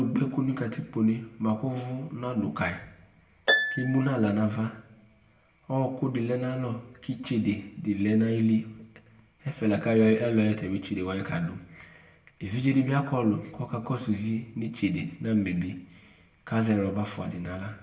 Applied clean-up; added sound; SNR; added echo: none; Harp; 6 dB; reverberation time 0.6 s.